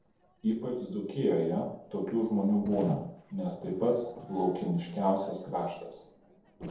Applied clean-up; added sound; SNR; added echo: neural separator model SepFormer DNS4.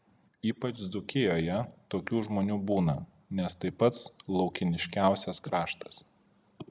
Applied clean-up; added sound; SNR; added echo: none; none; none; none.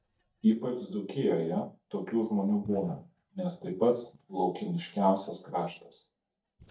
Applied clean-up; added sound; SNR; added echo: neural mask model DeepFilterNet 3.